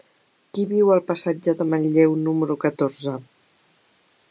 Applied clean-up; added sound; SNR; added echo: none; none; none; none.